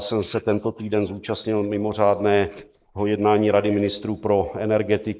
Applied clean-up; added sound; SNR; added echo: neural mask model Resemble Enhance denoiser.